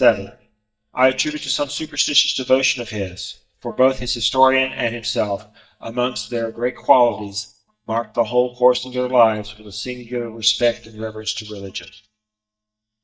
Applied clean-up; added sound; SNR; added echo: neural mask model DeepFilterNet 3.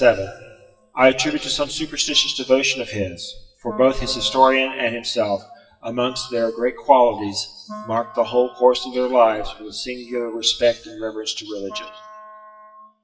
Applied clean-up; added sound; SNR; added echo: classical method WPE with log-MMSE.